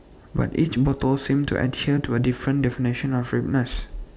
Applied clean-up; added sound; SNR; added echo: none; none; none; none.